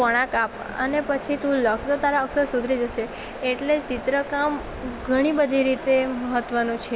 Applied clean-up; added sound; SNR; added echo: none; none; none; none.